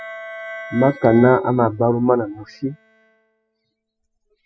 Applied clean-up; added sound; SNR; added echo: classical method spectral subtraction.